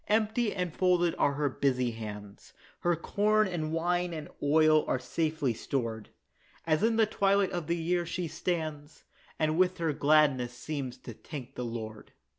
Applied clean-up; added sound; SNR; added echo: none; none; none; none.